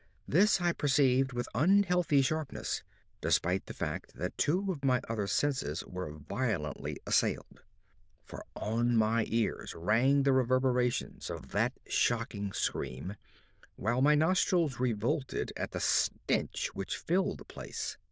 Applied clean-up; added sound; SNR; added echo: neural diffusion model UNIVERSE++.